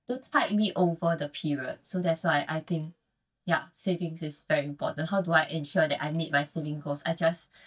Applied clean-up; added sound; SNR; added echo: neural mask model DeepFilterNet 3.